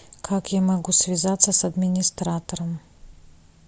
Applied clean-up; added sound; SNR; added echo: none; none; none; none.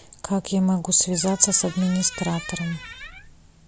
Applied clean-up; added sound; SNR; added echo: none; Squeak; 16 dB; none.